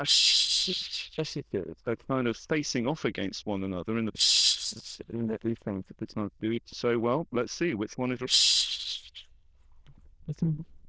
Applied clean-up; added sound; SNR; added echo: neural diffusion model UNIVERSE++.